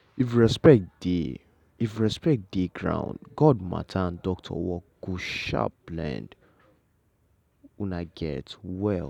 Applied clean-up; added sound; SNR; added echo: none; none; none; none.